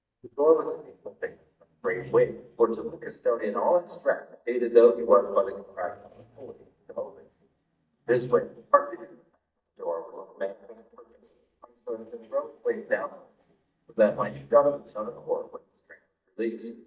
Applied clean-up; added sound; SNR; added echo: neural mask model DeepFilterNet 3.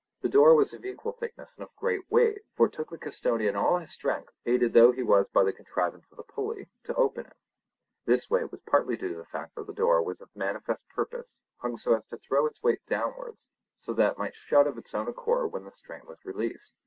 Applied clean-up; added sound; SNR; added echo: none; none; none; none.